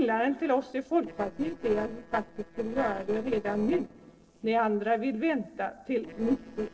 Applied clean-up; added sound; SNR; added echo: neural separator model SepFormer DNS4.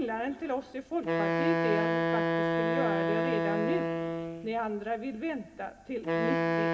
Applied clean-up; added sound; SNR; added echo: none; Wind instrument, woodwind instrument; -4 dB; reverberation time 1.2 s.